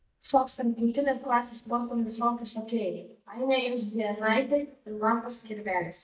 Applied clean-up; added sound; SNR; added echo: neural mask model DeepFilterNet 3.